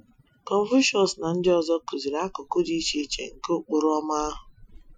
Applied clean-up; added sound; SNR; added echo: classical method Wiener filter.